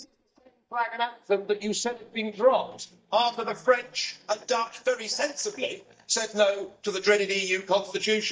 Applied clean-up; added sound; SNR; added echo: neural mask model DeepFilterNet 3.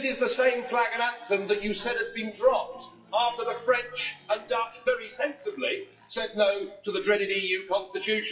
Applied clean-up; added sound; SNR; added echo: classical method WPE with log-MMSE.